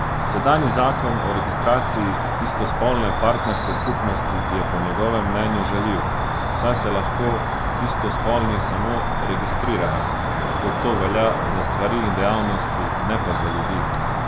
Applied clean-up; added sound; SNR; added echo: none; Cricket; -2 dB; none.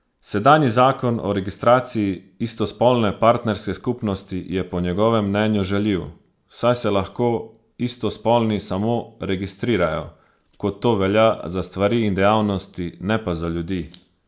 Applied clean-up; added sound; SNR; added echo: none; none; none; none.